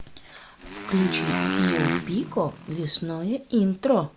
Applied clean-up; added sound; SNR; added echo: none; Motorcycle; 3 dB; none.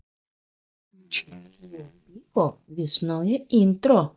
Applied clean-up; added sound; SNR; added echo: neural mask model DeepFilterNet 3.